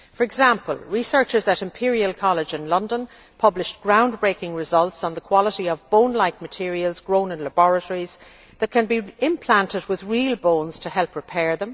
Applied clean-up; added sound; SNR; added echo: none; none; none; none.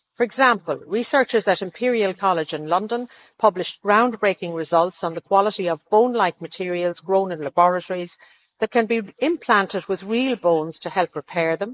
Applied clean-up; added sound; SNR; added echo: neural mask model Resemble Enhance denoiser.